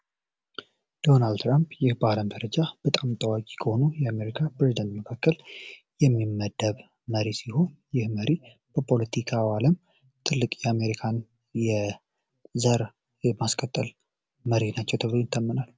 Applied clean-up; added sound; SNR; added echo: none; none; none; none.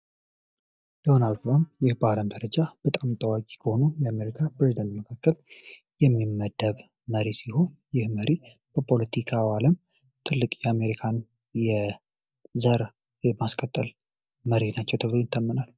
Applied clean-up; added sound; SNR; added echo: neural mask model DeepFilterNet 3.